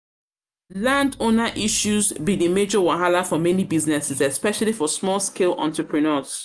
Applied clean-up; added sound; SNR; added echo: none; none; none; none.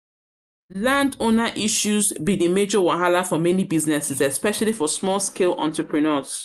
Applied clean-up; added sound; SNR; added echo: neural mask model Resemble Enhance denoiser.